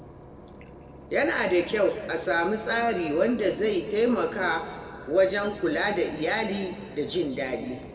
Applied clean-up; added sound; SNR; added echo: none; Engine / Boat, Water vehicle; 19 dB; reverberation time 1.8 s.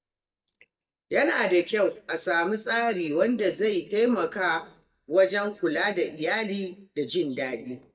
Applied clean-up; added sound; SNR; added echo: neural mask model DeepFilterNet 3.